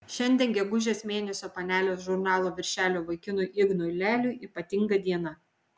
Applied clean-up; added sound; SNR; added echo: none; none; none; none.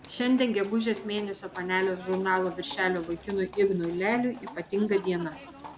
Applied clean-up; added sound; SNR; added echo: none; Livestock, farm animals, working animals; 17 dB; none.